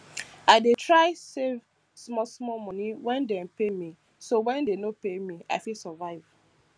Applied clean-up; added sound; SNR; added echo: none; none; none; none.